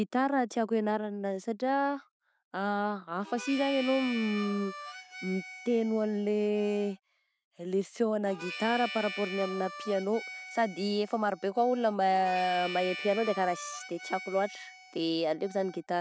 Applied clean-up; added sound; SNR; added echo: none; Harmonica; 12 dB; none.